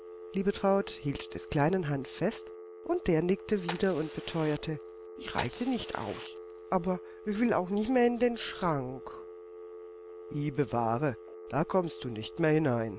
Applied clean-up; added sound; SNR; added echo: none; Fire + Telephone; 14 dB; none.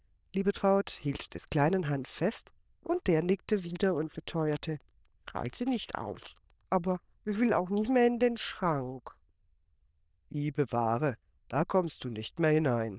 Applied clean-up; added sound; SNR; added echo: neural diffusion model UNIVERSE++.